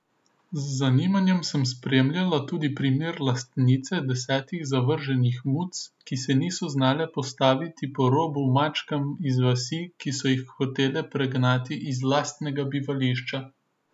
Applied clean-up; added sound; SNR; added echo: none; none; none; none.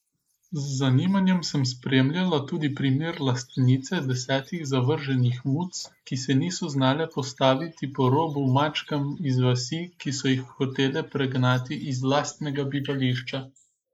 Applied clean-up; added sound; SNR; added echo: neural mask model Resemble Enhance denoiser.